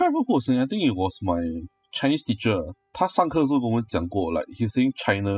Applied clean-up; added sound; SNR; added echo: classical method spectral subtraction.